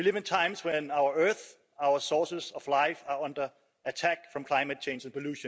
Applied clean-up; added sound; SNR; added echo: none; none; none; none.